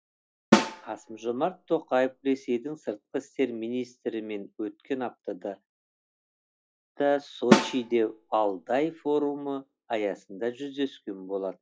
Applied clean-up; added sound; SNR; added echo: classical method log-MMSE.